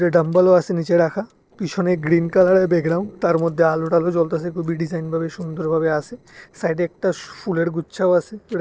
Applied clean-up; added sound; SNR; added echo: neural separator model SepFormer DNS4.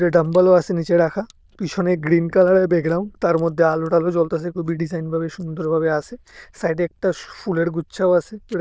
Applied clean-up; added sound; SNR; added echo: neural diffusion model UNIVERSE++.